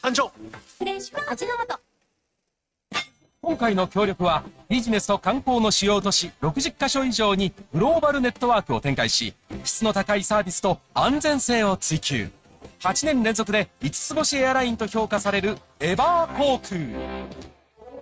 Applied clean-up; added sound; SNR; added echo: neural mask model RNNoise.